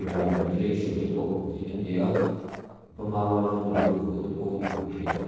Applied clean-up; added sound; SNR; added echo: neural separator model SepFormer DNS4.